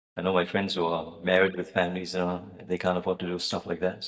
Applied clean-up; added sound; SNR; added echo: neural mask model DeepFilterNet 3.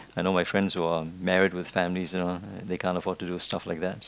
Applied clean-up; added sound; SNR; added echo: none; none; none; none.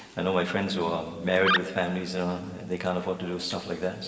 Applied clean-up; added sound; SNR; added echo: none; Animal; 1 dB; reverberation time 1.9 s.